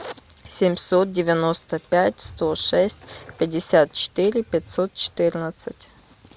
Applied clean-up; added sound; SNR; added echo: none; none; none; none.